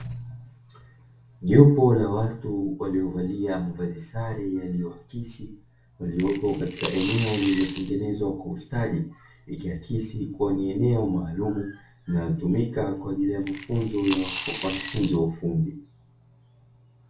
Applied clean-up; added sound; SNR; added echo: none; Coin (dropping) / Glass; 2 dB; reverberation time 0.3 s.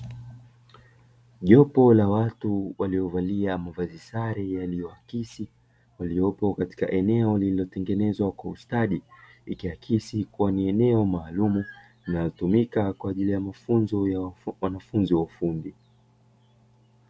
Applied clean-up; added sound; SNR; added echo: none; none; none; none.